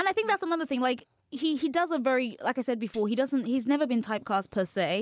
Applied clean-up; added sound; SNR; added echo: none; Tambourine; 16 dB; none.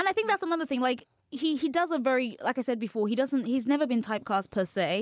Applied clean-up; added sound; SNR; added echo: none; none; none; none.